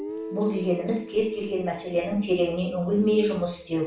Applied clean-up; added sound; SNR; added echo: none; Guitar; 14 dB; reverberation time 0.4 s.